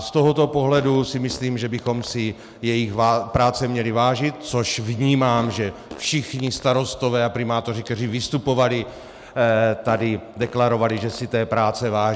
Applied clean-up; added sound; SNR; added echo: none; Fart; 20 dB; none.